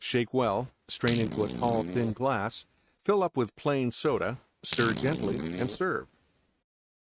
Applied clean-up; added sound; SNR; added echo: neural mask model RNNoise.